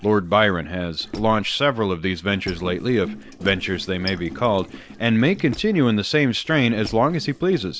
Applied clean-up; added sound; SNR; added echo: none; Gurgling + Squeak; 17 dB; none.